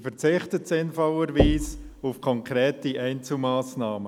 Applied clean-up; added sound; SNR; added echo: none; Knock / Wood; 4 dB; none.